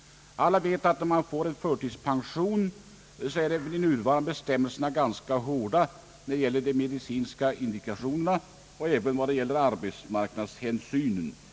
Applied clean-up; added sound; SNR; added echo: none; none; none; none.